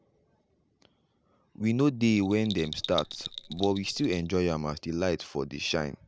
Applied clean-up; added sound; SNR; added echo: none; Bell; 12 dB; none.